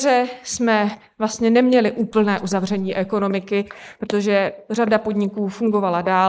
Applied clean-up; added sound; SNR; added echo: neural mask model Resemble Enhance denoiser.